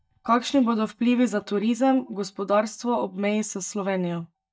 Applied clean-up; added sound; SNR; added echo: neural mask model DeepFilterNet 3.